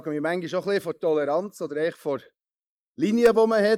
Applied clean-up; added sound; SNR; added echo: neural mask model Resemble Enhance denoiser.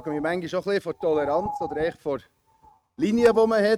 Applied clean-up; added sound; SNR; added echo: neural mask model RNNoise.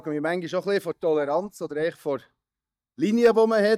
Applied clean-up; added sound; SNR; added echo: neural mask model DeepFilterNet 3.